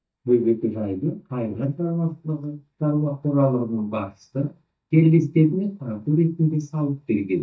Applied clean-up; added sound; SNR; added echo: neural mask model DeepFilterNet 3.